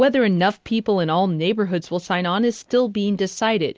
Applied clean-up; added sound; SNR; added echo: none; none; none; none.